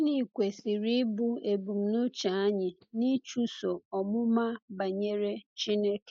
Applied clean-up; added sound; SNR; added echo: neural mask model DeepFilterNet 3.